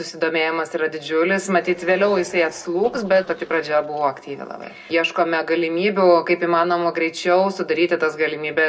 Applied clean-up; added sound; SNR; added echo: neural separator model SepFormer DNS4.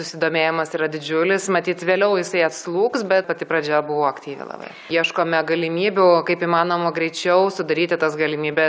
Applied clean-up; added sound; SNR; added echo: none; none; none; none.